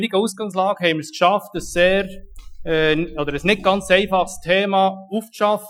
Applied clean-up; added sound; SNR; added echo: classical method Wiener filter.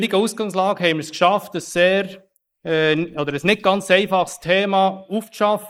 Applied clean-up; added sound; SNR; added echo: neural mask model Resemble Enhance denoiser.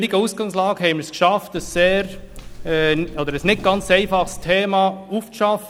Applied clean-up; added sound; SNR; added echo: none; Walk, footsteps; 13 dB; none.